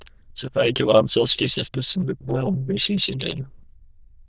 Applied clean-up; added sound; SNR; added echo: neural diffusion model UNIVERSE++.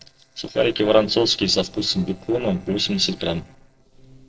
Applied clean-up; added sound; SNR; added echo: neural separator model SepFormer DNS4.